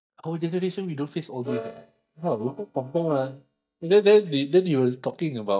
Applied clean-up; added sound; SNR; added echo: neural mask model DeepFilterNet 3.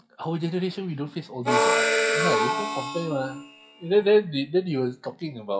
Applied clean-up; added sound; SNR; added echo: classical method WPE with log-MMSE.